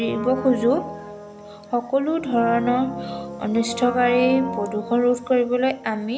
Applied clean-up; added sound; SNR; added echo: none; Brass instrument; 10 dB; none.